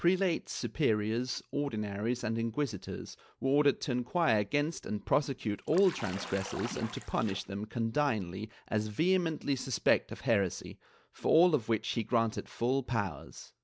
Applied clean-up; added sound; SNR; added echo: none; Bathtub (filling or washing) / Splash, splatter; 13 dB; none.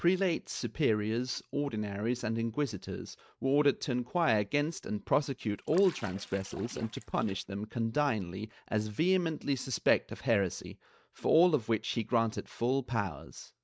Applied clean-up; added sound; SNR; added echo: neural mask model RNNoise.